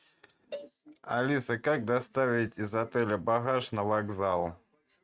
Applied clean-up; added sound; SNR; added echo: neural mask model RNNoise.